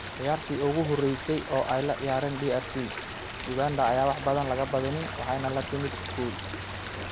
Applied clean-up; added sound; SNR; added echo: none; Stream; 7 dB; none.